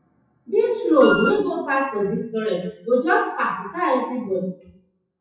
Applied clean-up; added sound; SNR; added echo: classical method WPE with log-MMSE.